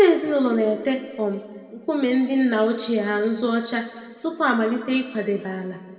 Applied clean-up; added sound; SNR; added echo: none; none; none; reverberation time 1.7 s.